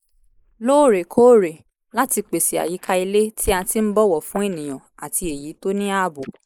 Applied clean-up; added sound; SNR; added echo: neural mask model Resemble Enhance denoiser.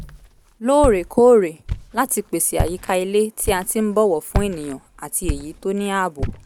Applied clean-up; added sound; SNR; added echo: none; Walk, footsteps; 9 dB; none.